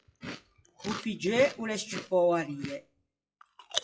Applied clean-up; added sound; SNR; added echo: classical method WPE with log-MMSE.